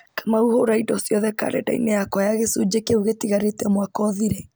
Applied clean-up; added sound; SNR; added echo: none; none; none; none.